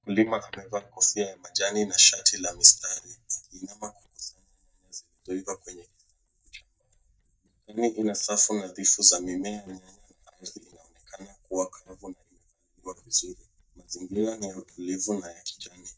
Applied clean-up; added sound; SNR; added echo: neural mask model DeepFilterNet 3.